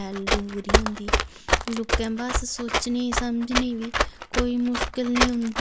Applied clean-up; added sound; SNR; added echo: none; Run; -2 dB; none.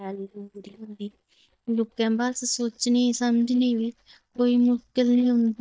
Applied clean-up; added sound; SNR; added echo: neural mask model DeepFilterNet 3.